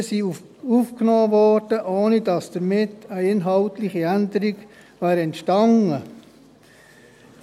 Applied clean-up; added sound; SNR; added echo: none; none; none; none.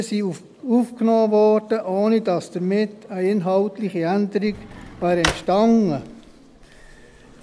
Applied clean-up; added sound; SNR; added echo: none; Drawer open or close; 11 dB; none.